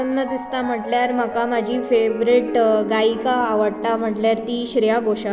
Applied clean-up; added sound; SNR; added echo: none; Piano; 11 dB; none.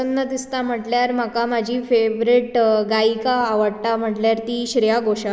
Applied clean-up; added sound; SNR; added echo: none; none; none; none.